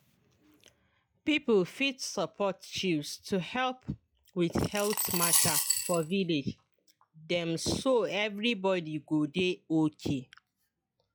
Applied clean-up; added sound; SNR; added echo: classical method log-MMSE.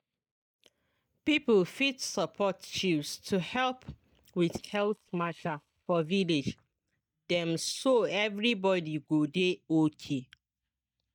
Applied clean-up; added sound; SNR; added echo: neural mask model DeepFilterNet 3.